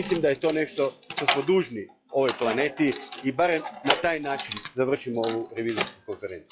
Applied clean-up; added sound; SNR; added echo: classical method log-MMSE.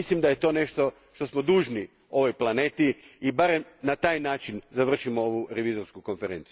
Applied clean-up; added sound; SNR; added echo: none; none; none; none.